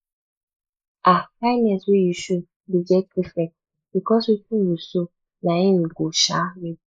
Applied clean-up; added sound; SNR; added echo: neural mask model Resemble Enhance denoiser.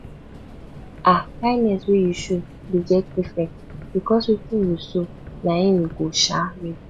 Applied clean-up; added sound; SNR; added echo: none; Subway, metro, underground; 16 dB; none.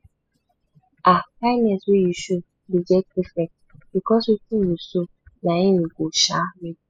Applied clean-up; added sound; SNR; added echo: classical method spectral subtraction.